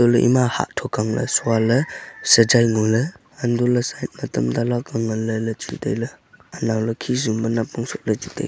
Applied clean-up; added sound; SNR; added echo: none; none; none; none.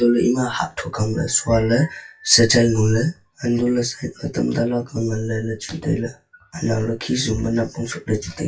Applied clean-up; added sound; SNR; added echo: classical method WPE with log-MMSE.